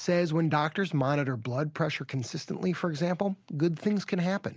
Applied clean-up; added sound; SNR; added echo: none; none; none; none.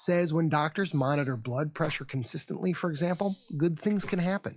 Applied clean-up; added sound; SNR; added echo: classical method log-MMSE.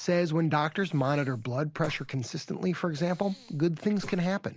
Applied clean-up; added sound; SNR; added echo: neural mask model Resemble Enhance denoiser.